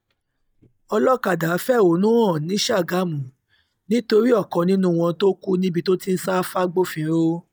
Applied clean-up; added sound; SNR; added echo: neural mask model DeepFilterNet 3.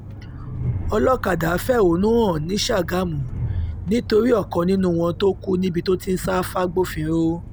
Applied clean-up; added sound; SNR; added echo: none; Train; 9 dB; none.